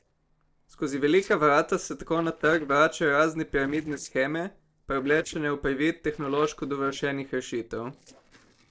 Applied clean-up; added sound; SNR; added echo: neural separator model SepFormer DNS4.